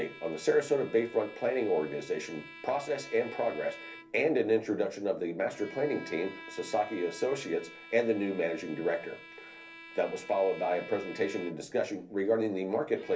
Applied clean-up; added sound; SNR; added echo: none; Bowed string instrument; 17 dB; reverberation time 0.3 s.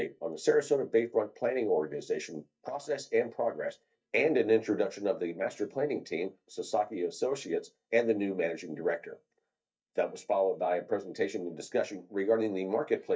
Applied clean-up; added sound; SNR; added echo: neural mask model DeepFilterNet 3.